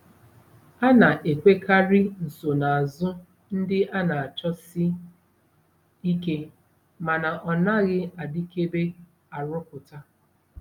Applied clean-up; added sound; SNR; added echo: none; none; none; none.